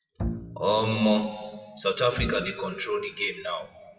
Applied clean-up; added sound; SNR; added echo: classical method WPE with log-MMSE.